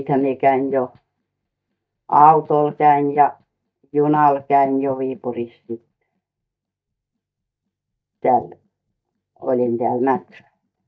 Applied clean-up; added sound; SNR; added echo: neural mask model DeepFilterNet 3.